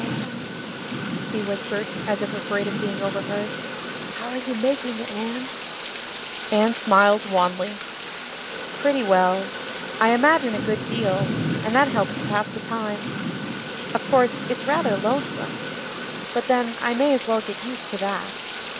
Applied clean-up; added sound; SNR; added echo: none; Thunder / Rain; 5 dB; none.